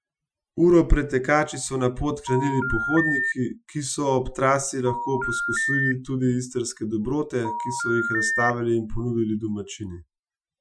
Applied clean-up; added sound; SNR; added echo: classical method Wiener filter.